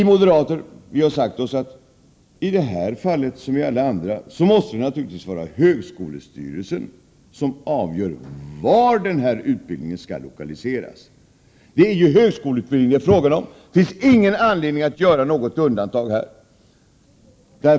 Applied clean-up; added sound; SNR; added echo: none; none; none; none.